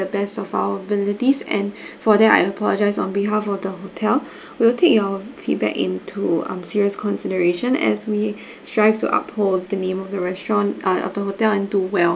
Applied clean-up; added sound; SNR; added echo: none; none; none; none.